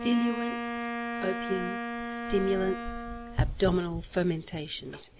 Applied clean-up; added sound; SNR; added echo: none; Wind instrument, woodwind instrument; 5 dB; none.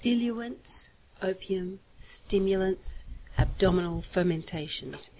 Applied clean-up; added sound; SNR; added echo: none; none; none; none.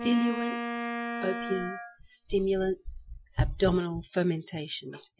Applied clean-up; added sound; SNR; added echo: classical method Wiener filter.